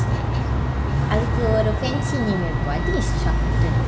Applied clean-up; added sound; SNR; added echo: none; Wind instrument, woodwind instrument; 19 dB; none.